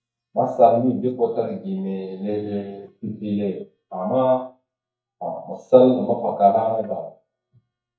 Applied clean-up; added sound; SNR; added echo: neural mask model DeepFilterNet 3.